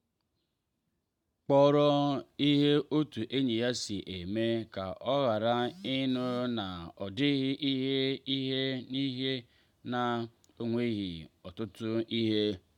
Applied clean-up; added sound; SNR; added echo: none; none; none; none.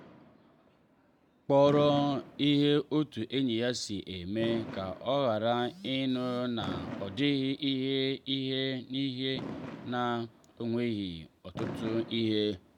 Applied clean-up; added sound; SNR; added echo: none; Fireworks; 14 dB; none.